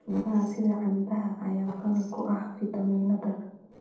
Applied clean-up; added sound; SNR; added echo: neural separator model SepFormer DNS4.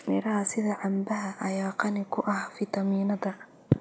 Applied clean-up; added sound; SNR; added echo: none; none; none; none.